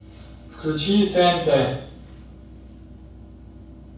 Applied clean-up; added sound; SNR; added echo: none; none; none; reverberation time 0.6 s.